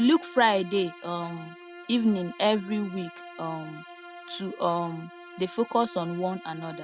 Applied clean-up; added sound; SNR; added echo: none; Bowed string instrument; 16 dB; none.